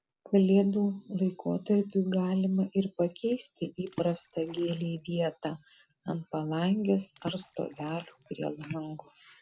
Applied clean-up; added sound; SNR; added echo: none; Water / Splash, splatter; 17 dB; none.